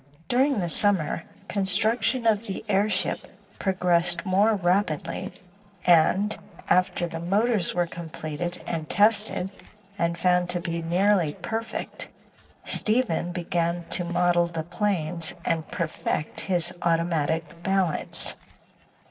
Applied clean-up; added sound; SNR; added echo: neural separator model SepFormer DNS4.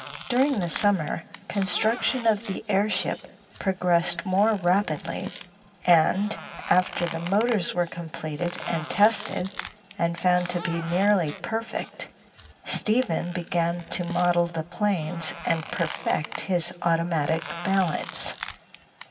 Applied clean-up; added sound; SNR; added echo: none; Squeak; 15 dB; reverberation time 1.5 s.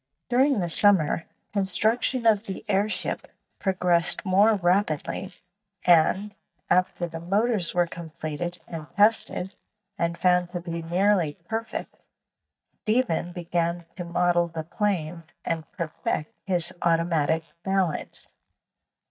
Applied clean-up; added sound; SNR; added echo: neural mask model DeepFilterNet 3.